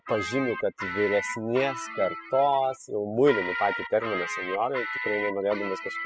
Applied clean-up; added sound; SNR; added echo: classical method spectral subtraction.